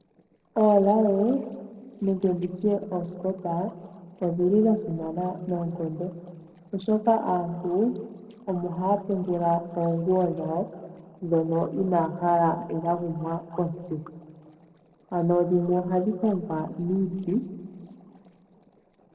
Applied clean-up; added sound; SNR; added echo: neural separator model SepFormer DNS4.